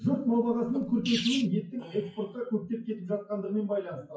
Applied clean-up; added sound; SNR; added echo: classical method WPE with log-MMSE.